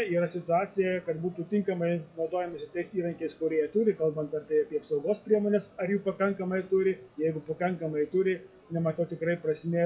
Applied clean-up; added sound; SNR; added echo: classical method WPE with log-MMSE.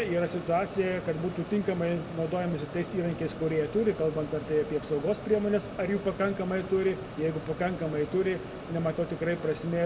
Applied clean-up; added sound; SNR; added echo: none; Mechanisms; 11 dB; reverberation time 0.8 s.